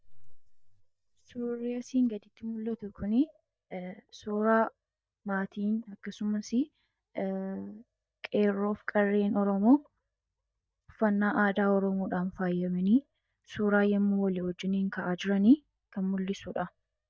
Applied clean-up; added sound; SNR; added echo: neural mask model DeepFilterNet 3.